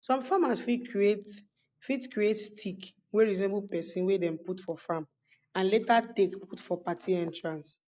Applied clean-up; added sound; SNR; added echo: neural mask model Resemble Enhance denoiser.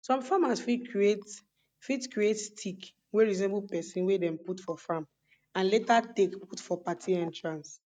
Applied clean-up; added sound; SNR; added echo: neural mask model DeepFilterNet 3.